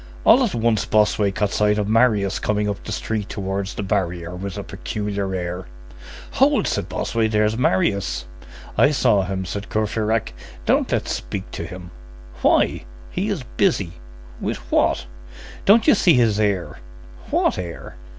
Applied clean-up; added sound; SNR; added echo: none; none; none; none.